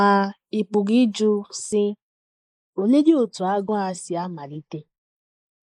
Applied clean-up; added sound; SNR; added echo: neural mask model Resemble Enhance denoiser.